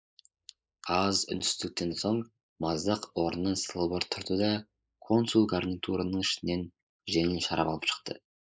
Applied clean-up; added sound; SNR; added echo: neural mask model Resemble Enhance denoiser.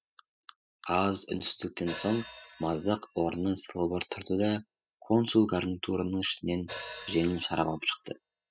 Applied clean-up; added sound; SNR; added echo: classical method spectral subtraction.